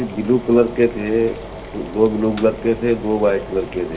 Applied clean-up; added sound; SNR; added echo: none; Boiling; 14 dB; reverberation time 0.7 s.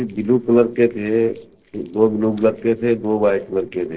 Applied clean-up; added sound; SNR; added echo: neural separator model SepFormer DNS4.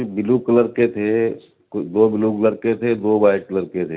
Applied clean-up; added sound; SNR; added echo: none; none; none; none.